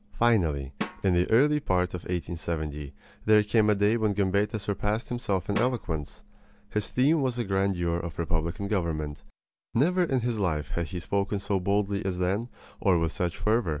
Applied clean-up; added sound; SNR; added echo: none; Drum; 14 dB; none.